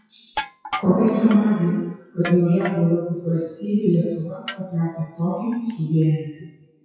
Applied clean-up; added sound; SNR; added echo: classical method WPE with log-MMSE.